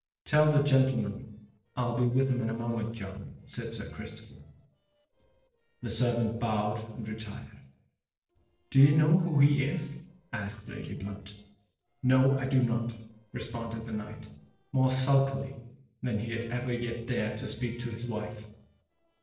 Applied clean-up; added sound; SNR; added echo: neural separator model SepFormer DNS4.